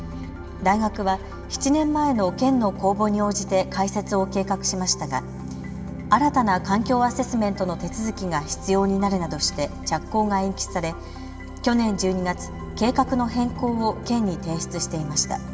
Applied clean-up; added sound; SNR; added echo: none; Bowed string instrument; 17 dB; reverberation time 2.8 s.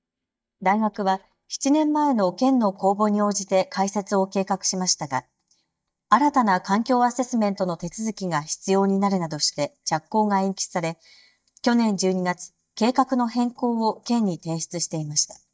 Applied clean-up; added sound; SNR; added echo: neural mask model DeepFilterNet 3.